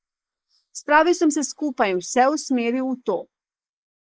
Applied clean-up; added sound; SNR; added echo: neural mask model Resemble Enhance denoiser.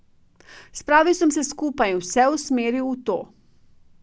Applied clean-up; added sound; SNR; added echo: none; none; none; none.